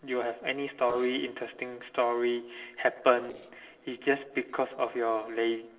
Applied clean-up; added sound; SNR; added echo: neural separator model SepFormer DNS4.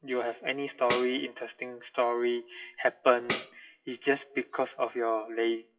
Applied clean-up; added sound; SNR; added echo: classical method WPE with log-MMSE.